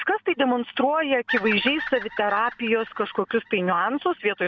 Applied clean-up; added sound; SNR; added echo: none; Bird vocalization, bird call, bird song; 13 dB; none.